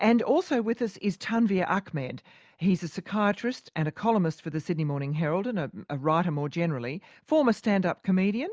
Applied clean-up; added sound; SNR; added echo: none; none; none; none.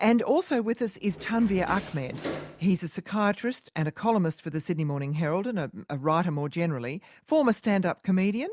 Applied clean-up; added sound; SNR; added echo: none; Door; 12 dB; none.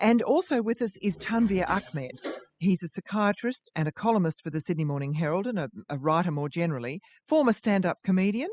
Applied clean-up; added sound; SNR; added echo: classical method spectral subtraction.